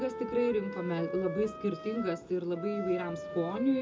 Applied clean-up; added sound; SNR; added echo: none; Wind instrument, woodwind instrument; 9 dB; reverberation time 0.2 s.